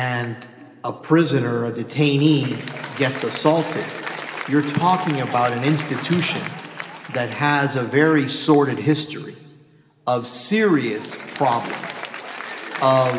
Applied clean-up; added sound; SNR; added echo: none; Applause; 14 dB; reverberation time 1.7 s.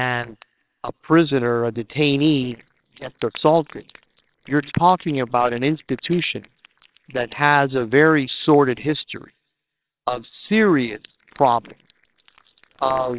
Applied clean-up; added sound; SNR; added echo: neural separator model SepFormer WHAMR!.